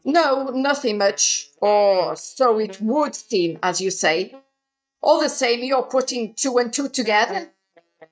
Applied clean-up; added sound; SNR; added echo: neural mask model DeepFilterNet 3.